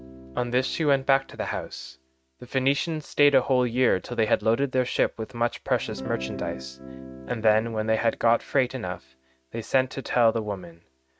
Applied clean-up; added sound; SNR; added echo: neural mask model RNNoise.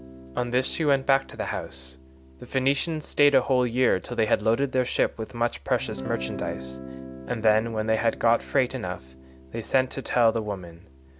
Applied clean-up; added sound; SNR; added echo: none; Guitar; 16 dB; none.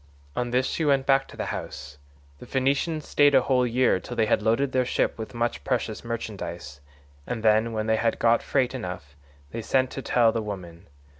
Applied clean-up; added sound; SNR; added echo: none; none; none; none.